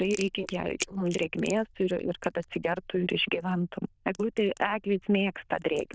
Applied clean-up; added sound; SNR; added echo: neural diffusion model UNIVERSE++.